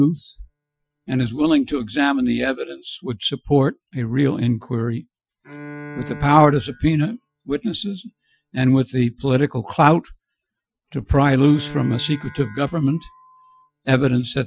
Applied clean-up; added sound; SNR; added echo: classical method Wiener filter.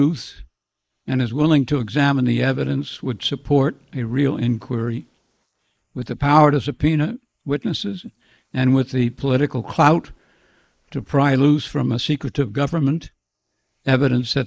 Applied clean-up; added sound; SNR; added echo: neural mask model Resemble Enhance denoiser.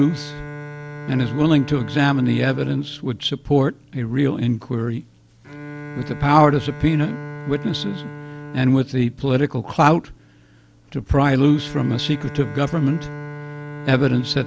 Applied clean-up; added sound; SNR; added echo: none; Bowed string instrument; 14 dB; none.